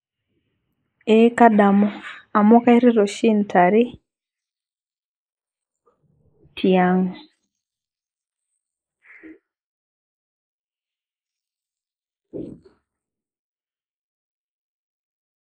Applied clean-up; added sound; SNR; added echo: neural mask model Resemble Enhance denoiser.